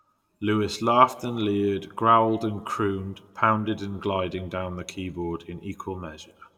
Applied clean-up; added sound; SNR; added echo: none; none; none; reverberation time 0.9 s.